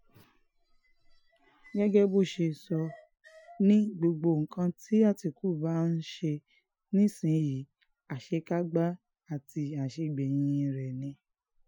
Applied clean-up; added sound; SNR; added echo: classical method Wiener filter.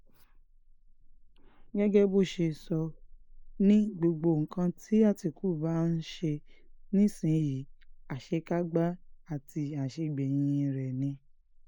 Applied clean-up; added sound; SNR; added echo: neural mask model Resemble Enhance denoiser.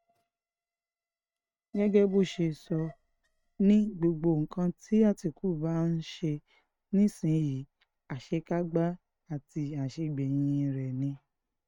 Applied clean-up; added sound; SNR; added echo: neural mask model RNNoise.